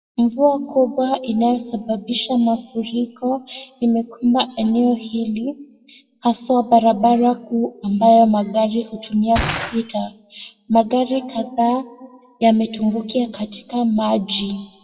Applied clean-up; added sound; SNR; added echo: classical method WPE with log-MMSE.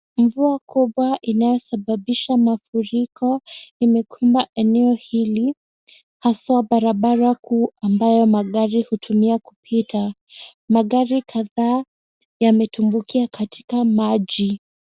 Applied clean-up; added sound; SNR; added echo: none; none; none; none.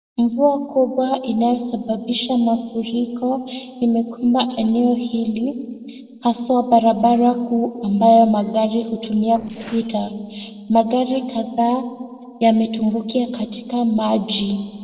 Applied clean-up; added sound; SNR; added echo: neural separator model SepFormer DNS4.